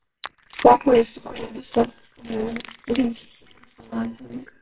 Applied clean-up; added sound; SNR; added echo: neural separator model SepFormer WHAMR!.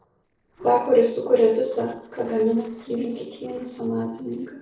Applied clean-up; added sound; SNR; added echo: neural separator model SepFormer DNS4.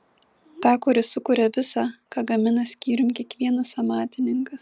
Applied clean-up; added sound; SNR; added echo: none; none; none; none.